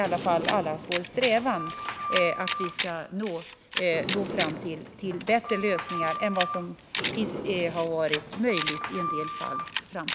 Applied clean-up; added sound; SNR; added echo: none; Sliding door + Camera; 3 dB; none.